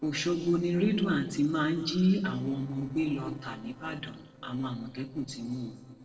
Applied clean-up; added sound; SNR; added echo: neural separator model SepFormer DNS4.